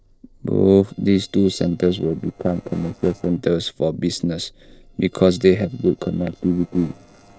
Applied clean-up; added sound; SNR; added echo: neural separator model SepFormer DNS4.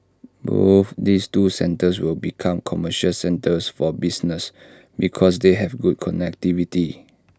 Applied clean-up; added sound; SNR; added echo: none; none; none; none.